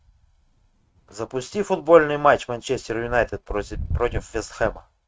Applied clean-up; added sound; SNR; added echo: neural mask model RNNoise.